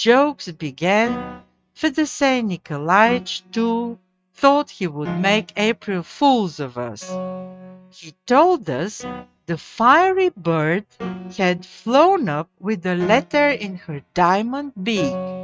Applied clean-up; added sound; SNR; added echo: neural mask model RNNoise.